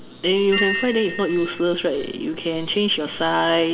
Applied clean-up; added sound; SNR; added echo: none; Bell; 9 dB; reverberation time 1.1 s.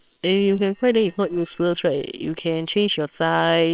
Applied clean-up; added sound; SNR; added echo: neural separator model SepFormer WHAMR!.